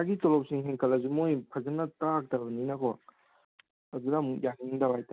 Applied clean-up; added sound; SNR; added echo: none; none; none; none.